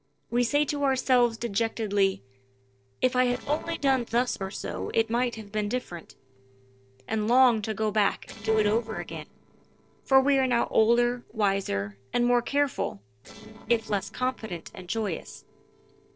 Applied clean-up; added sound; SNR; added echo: neural separator model SepFormer DNS4.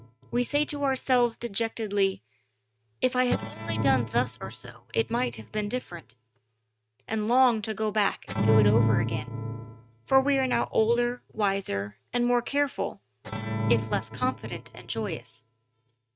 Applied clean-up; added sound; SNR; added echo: neural mask model RNNoise.